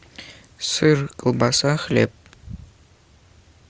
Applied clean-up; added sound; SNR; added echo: none; none; none; none.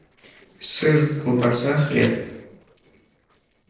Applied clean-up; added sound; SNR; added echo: neural separator model SepFormer DNS4.